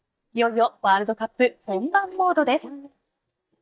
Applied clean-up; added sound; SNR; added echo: neural mask model DeepFilterNet 3.